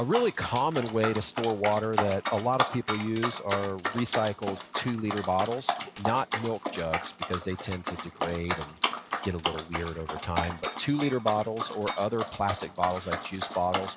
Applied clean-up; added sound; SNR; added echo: none; Dog; 3 dB; none.